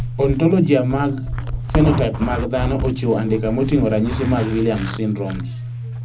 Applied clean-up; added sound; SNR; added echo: none; Zipper (clothing); 5 dB; reverberation time 0.4 s.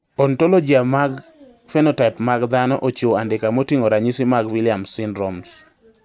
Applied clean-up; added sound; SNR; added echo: none; none; none; none.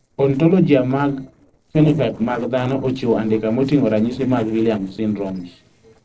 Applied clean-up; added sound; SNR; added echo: neural separator model SepFormer DNS4.